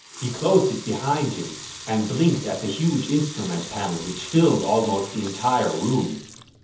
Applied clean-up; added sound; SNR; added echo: none; Sink (filling or washing) / Water tap, faucet / Liquid; 14 dB; reverberation time 0.7 s.